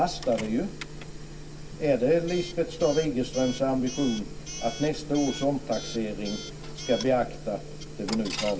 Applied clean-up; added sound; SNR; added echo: none; Coin (dropping) / Alarm; 13 dB; reverberation time 0.2 s.